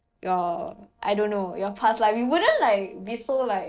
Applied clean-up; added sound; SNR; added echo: neural separator model SepFormer DNS4.